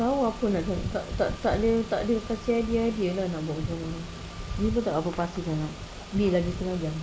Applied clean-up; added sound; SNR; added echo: none; Engine / Car; 14 dB; none.